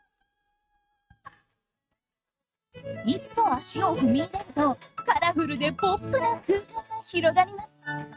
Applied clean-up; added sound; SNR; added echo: neural mask model RNNoise.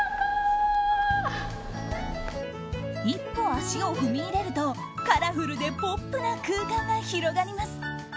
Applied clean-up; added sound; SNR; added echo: none; none; none; none.